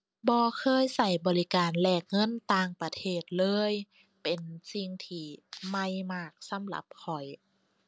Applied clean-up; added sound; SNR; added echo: none; none; none; none.